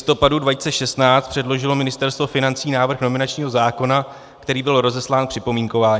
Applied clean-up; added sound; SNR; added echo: none; none; none; none.